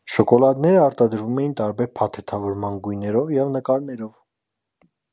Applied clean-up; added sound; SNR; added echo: none; none; none; none.